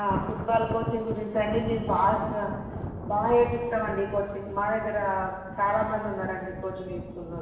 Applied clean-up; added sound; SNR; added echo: none; Thunder; 8 dB; reverberation time 1.2 s.